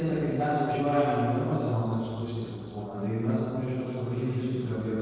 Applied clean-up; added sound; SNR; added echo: neural separator model SepFormer DNS4.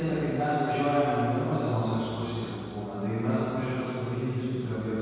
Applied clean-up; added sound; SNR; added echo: none; Burping, eructation; 19 dB; reverberation time 2.2 s.